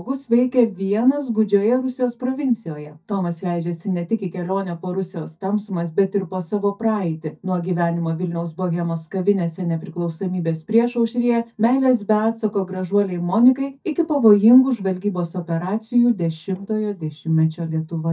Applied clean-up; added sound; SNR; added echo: neural mask model DeepFilterNet 3.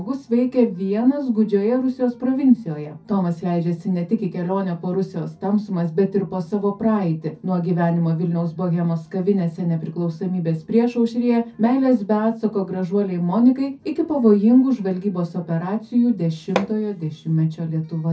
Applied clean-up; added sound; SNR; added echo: none; Hammer; 10 dB; reverberation time 0.3 s.